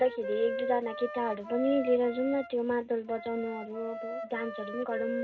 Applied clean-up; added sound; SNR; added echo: none; Wind instrument, woodwind instrument; 8 dB; reverberation time 0.2 s.